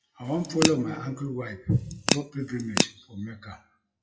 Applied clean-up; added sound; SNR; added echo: classical method WPE with log-MMSE.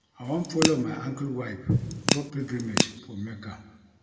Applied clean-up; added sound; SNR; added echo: none; Crack / Crackle; -1 dB; reverberation time 1.5 s.